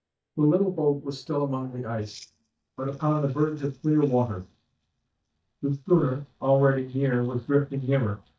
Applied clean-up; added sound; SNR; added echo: neural mask model DeepFilterNet 3.